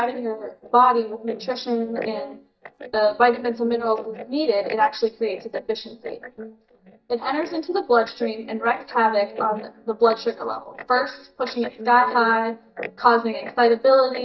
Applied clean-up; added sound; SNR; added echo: neural mask model DeepFilterNet 3.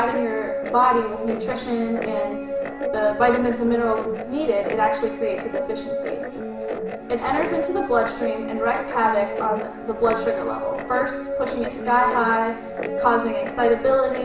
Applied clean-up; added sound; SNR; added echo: none; Guitar; 5 dB; reverberation time 0.8 s.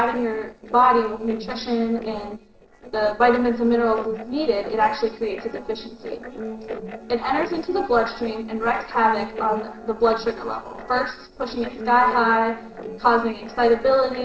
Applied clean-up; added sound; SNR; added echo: neural separator model SepFormer DNS4.